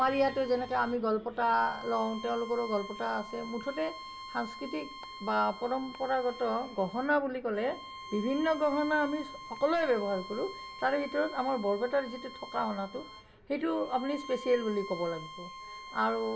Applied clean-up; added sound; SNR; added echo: none; Bowed string instrument; 14 dB; reverberation time 0.2 s.